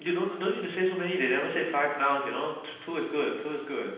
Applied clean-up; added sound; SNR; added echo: none; none; none; reverberation time 0.9 s.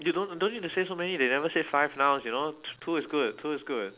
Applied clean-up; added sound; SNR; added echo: none; none; none; none.